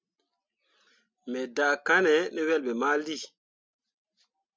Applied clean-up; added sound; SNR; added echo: none; none; none; none.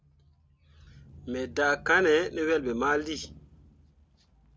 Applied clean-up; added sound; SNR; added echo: none; Engine starting / Accelerating, revving, vroom / Motor vehicle (road); 20 dB; none.